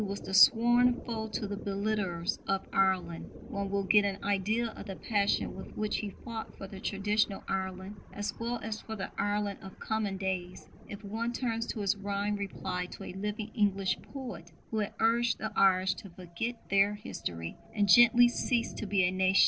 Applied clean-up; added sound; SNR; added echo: none; Thunder; 16 dB; none.